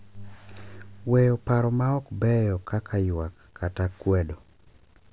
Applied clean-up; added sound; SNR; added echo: none; none; none; none.